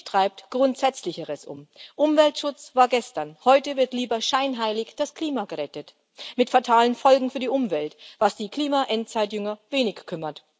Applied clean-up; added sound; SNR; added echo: none; none; none; none.